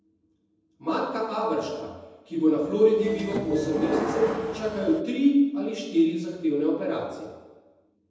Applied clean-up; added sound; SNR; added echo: none; Subway, metro, underground / Sliding door; 6 dB; reverberation time 1.1 s.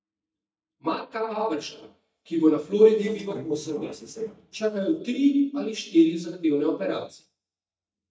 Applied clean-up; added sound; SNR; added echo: neural mask model DeepFilterNet 3.